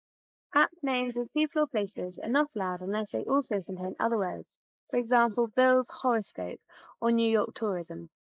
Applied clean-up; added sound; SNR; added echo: neural mask model Resemble Enhance denoiser.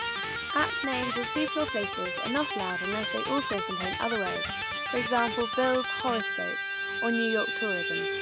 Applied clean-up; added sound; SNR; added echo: none; Electric guitar; 0 dB; none.